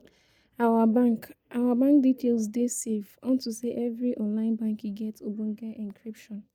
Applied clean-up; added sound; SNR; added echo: neural mask model Resemble Enhance denoiser.